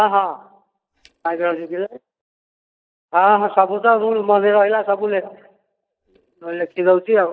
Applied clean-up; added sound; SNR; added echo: neural mask model DeepFilterNet 3.